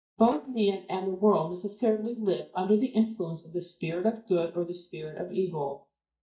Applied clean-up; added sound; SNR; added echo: neural mask model DeepFilterNet 3.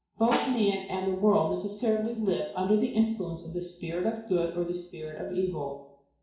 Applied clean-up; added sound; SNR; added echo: none; Snare drum; 11 dB; reverberation time 0.6 s.